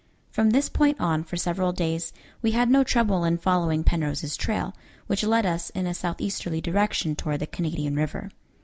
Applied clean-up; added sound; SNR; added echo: none; none; none; none.